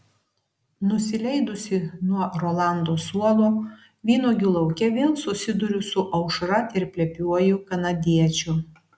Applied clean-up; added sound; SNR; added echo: none; none; none; none.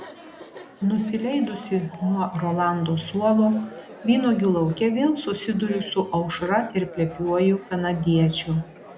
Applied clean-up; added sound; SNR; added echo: none; Chatter; 18 dB; none.